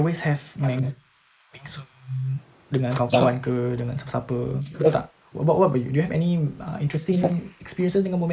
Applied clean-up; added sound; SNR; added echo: neural mask model Resemble Enhance denoiser.